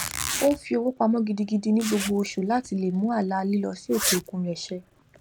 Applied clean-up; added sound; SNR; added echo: none; Zipper (clothing); 9 dB; none.